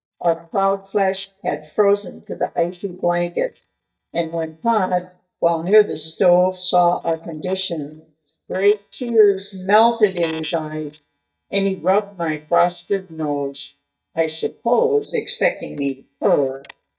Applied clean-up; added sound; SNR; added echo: neural mask model DeepFilterNet 3.